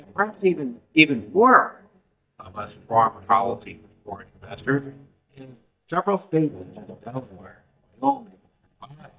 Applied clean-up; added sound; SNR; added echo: neural mask model DeepFilterNet 3.